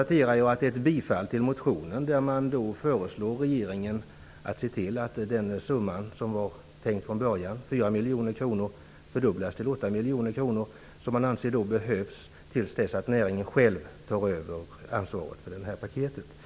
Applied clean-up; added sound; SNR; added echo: none; none; none; none.